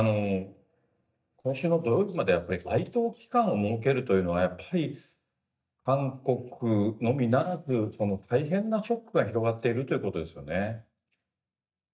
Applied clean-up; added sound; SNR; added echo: neural mask model DeepFilterNet 3.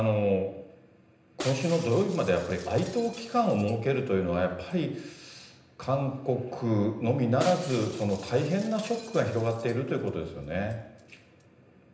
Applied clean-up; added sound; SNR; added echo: none; Shatter; 19 dB; reverberation time 0.9 s.